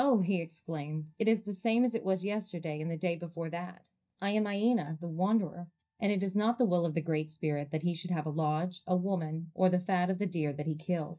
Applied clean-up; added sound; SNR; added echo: neural mask model DeepFilterNet 3.